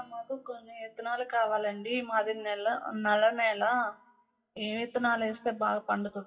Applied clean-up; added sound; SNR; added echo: classical method WPE with log-MMSE.